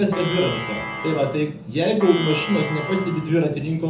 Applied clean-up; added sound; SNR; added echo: none; Plucked string instrument; 9 dB; reverberation time 0.5 s.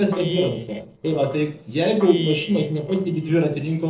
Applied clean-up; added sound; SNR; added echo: neural separator model SepFormer DNS4.